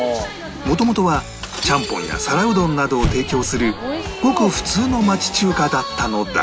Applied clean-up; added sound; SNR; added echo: none; Explosion; 9 dB; none.